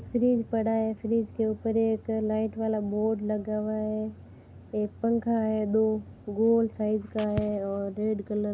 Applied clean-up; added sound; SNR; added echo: none; none; none; none.